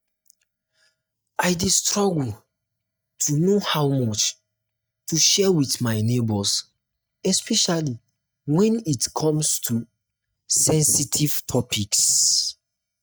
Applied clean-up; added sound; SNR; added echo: neural mask model DeepFilterNet 3.